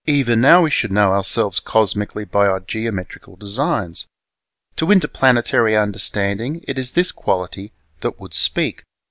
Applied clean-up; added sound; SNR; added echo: none; none; none; none.